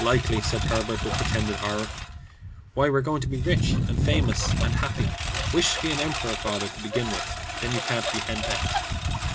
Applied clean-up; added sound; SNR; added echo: none; Engine; -1 dB; none.